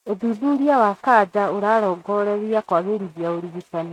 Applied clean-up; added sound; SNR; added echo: neural mask model RNNoise.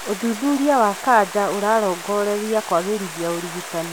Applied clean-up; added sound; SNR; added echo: none; Stream; 12 dB; none.